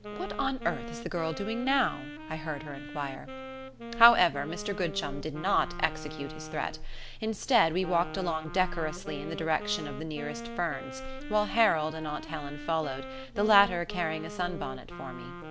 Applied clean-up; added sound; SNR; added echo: none; Wind instrument, woodwind instrument; 11 dB; none.